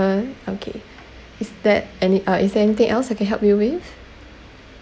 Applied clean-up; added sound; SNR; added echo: none; none; none; none.